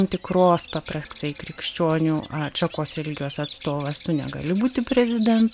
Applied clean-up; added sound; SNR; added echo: none; Bird vocalization, bird call, bird song; 14 dB; none.